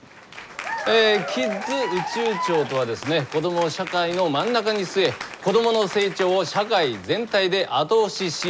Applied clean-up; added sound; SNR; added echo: none; Applause / Cheering; 10 dB; none.